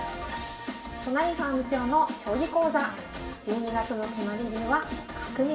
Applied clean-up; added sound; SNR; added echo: none; none; none; reverberation time 0.7 s.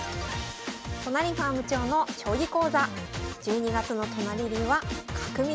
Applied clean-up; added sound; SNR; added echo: none; none; none; none.